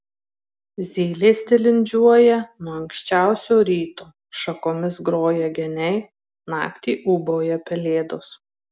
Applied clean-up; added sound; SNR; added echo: none; none; none; none.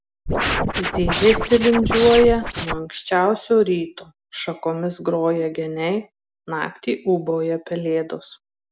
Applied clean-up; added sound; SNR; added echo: none; Scratching (performance technique); 2 dB; none.